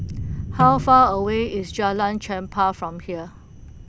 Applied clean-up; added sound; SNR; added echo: none; Snare drum + Thunder; 9 dB; none.